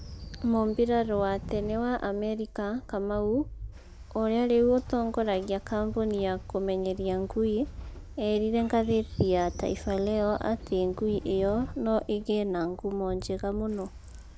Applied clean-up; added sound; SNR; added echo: none; Train; 13 dB; none.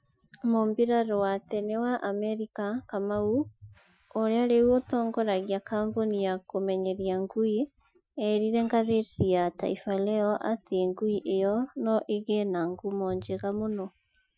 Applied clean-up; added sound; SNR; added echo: classical method Wiener filter.